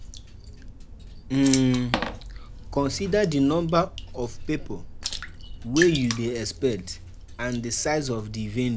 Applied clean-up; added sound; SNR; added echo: none; Water / Splash, splatter; 9 dB; none.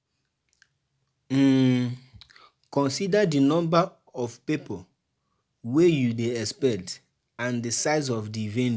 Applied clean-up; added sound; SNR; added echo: none; none; none; none.